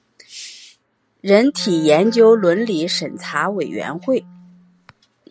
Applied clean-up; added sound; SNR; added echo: none; Wind instrument, woodwind instrument; 19 dB; none.